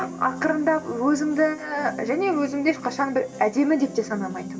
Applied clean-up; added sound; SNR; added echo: none; Piano; 13 dB; reverberation time 1.4 s.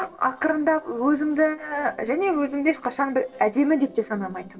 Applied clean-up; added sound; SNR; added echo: neural separator model SepFormer DNS4.